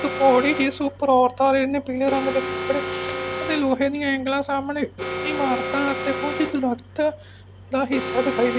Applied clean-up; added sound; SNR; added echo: none; Alarm; 7 dB; none.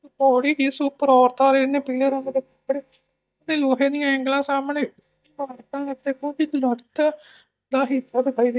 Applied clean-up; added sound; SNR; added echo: neural mask model DeepFilterNet 3.